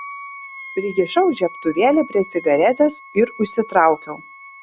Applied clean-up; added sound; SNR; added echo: none; Wind instrument, woodwind instrument; 17 dB; none.